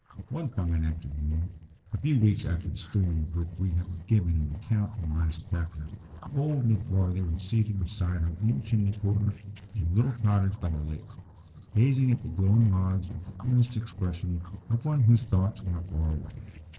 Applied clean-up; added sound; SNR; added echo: neural separator model SepFormer DNS4.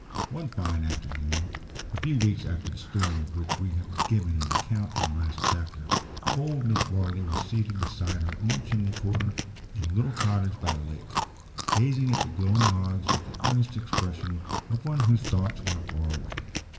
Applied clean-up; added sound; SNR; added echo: none; Chewing, mastication; 5 dB; reverberation time 2.2 s.